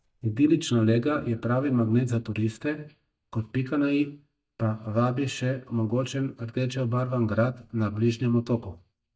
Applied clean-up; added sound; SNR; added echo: neural mask model DeepFilterNet 3.